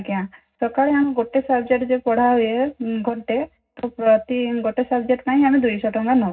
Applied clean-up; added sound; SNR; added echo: none; none; none; reverberation time 0.4 s.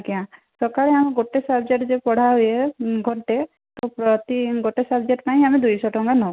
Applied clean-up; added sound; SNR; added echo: none; none; none; none.